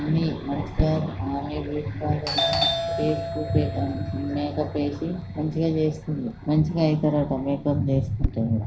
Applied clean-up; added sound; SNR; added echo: none; Doorbell; 7 dB; reverberation time 0.5 s.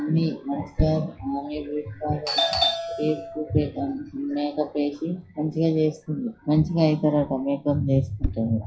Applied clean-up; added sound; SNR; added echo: classical method WPE with log-MMSE.